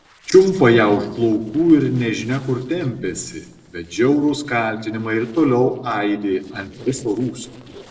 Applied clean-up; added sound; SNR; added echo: neural separator model SepFormer DNS4.